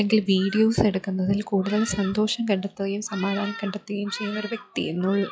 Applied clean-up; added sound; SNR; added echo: classical method log-MMSE.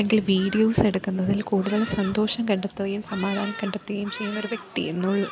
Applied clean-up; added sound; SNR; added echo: none; Thunderstorm; 15 dB; none.